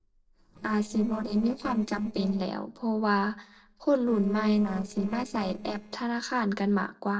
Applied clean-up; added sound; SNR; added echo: neural separator model SepFormer DNS4.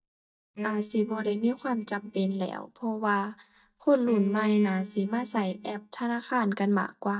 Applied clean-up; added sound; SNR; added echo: neural mask model DeepFilterNet 3.